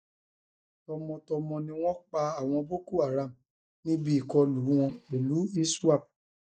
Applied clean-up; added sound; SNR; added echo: neural mask model DeepFilterNet 3.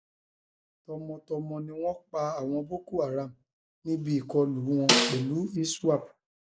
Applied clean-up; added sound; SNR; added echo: none; Snare drum; -4 dB; none.